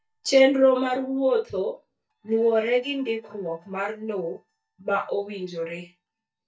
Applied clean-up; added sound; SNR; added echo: neural mask model DeepFilterNet 3.